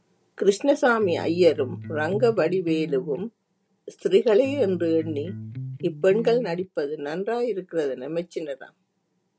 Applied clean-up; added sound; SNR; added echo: none; Electric guitar; 12 dB; none.